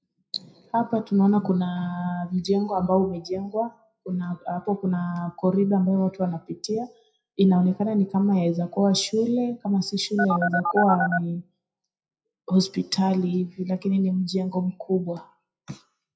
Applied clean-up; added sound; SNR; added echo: classical method WPE with log-MMSE.